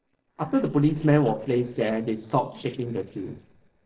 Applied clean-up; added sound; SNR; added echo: neural separator model SepFormer DNS4.